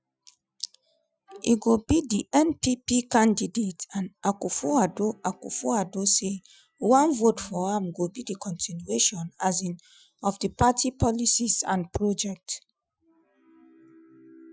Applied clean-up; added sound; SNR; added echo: classical method Wiener filter.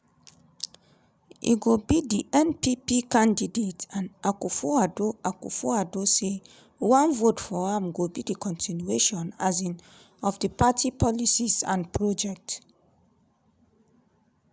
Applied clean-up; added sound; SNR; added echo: none; none; none; none.